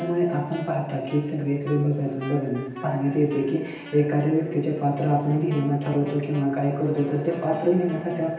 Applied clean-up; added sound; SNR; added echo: none; Wind instrument, woodwind instrument; 18 dB; reverberation time 0.9 s.